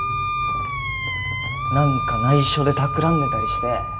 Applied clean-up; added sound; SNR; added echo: none; Wind instrument, woodwind instrument; 2 dB; reverberation time 1.9 s.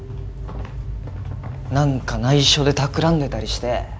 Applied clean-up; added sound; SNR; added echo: none; none; none; none.